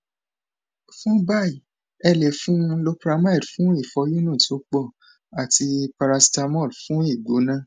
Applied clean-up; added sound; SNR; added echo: none; none; none; none.